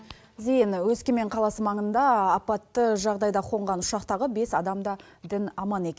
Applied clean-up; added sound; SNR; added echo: none; none; none; none.